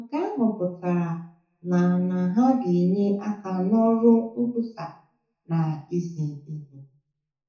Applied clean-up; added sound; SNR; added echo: none; none; none; reverberation time 0.6 s.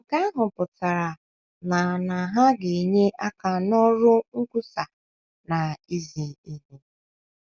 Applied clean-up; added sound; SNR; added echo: none; none; none; none.